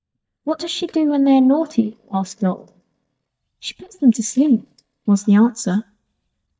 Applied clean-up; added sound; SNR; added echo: neural mask model DeepFilterNet 3.